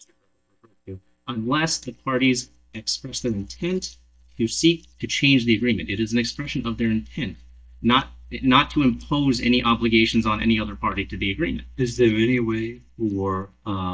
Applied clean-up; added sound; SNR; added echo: neural mask model DeepFilterNet 3.